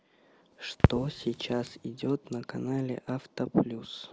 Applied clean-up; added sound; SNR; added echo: none; Crackle; -1 dB; none.